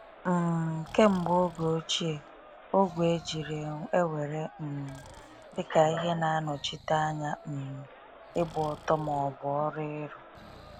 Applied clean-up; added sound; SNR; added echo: none; Crowd + Breathing; 19 dB; none.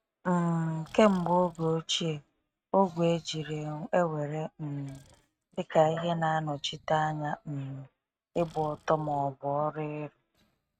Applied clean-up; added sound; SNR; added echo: neural mask model RNNoise.